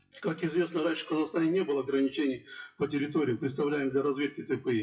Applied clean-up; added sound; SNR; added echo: classical method WPE with log-MMSE.